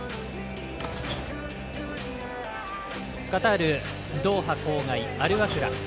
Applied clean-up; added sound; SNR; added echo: none; Sliding door / Train; 13 dB; none.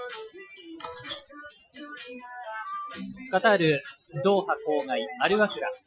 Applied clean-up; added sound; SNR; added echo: classical method Wiener filter.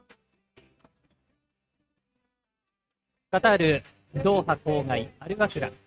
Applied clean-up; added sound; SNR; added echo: neural mask model RNNoise.